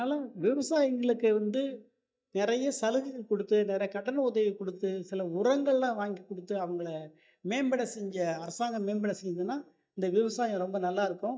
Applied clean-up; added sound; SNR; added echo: neural mask model DeepFilterNet 3.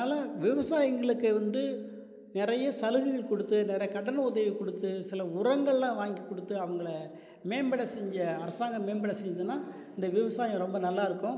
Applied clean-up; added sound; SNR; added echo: neural mask model Resemble Enhance denoiser.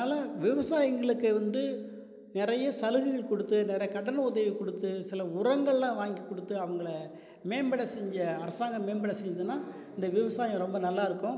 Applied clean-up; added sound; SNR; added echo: none; none; none; none.